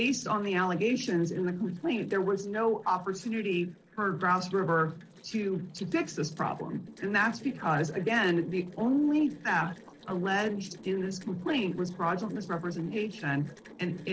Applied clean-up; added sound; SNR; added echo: neural separator model SepFormer DNS4.